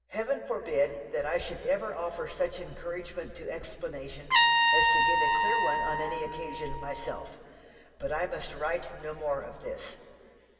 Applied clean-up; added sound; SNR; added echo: none; Trumpet; -2 dB; reverberation time 2.7 s.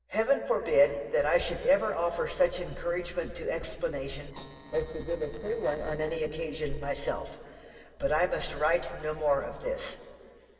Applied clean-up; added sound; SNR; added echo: neural separator model SepFormer DNS4.